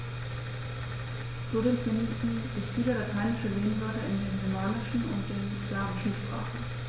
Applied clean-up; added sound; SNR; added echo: none; none; none; none.